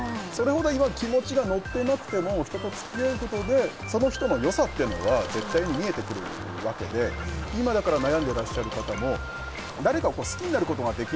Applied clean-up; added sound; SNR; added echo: none; Marimba, xylophone + Wind; 13 dB; none.